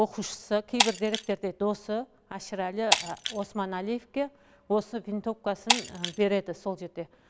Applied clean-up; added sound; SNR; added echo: none; Shatter; 3 dB; none.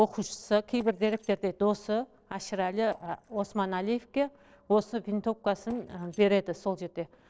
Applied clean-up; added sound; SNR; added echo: neural separator model SepFormer DNS4.